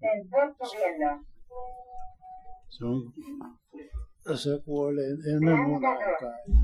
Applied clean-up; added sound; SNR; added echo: classical method Wiener filter.